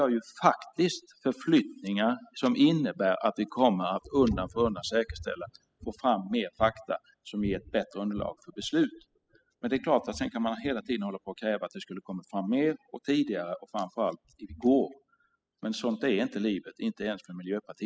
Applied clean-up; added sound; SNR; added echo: classical method spectral subtraction.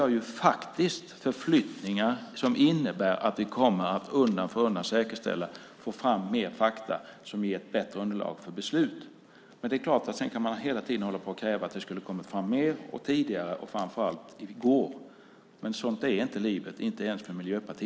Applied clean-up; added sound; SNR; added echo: none; none; none; none.